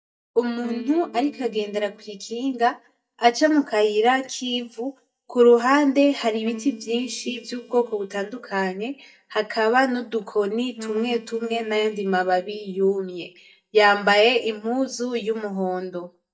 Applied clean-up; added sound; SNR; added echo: neural mask model DeepFilterNet 3.